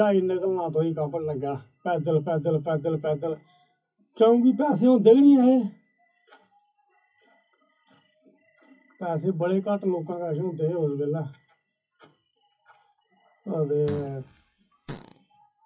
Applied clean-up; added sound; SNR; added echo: classical method WPE with log-MMSE.